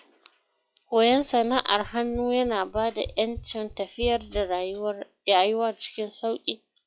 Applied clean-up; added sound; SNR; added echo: classical method log-MMSE.